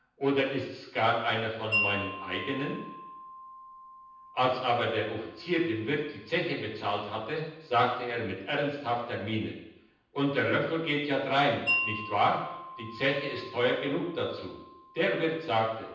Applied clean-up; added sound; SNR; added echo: none; Wind chime; 10 dB; reverberation time 0.9 s.